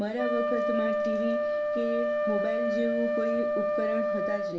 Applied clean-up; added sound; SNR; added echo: none; Wind instrument, woodwind instrument; -4 dB; reverberation time 0.7 s.